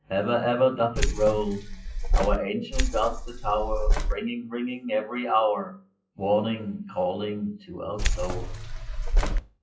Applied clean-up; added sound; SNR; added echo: classical method WPE with log-MMSE.